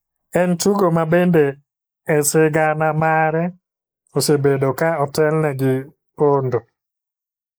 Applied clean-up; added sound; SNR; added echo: neural mask model Resemble Enhance denoiser.